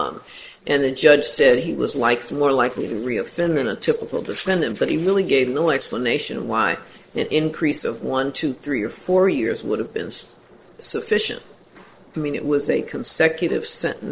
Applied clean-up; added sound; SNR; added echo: neural separator model SepFormer DNS4.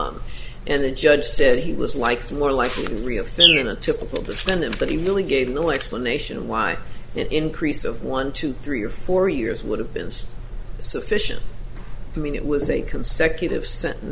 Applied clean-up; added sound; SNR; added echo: none; Bird; 0 dB; none.